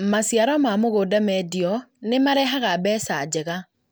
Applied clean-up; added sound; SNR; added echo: none; none; none; none.